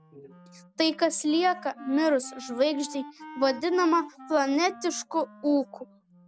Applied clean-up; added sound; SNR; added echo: none; Wind instrument, woodwind instrument; 19 dB; none.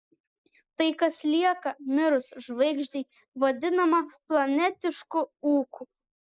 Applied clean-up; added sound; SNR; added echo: neural mask model Resemble Enhance denoiser.